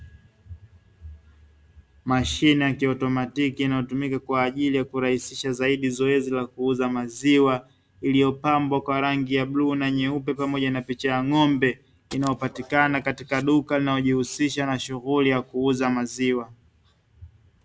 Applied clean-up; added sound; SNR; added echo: none; none; none; none.